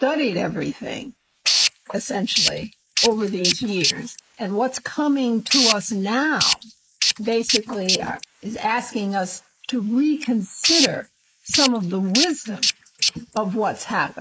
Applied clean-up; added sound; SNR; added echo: neural mask model Resemble Enhance denoiser.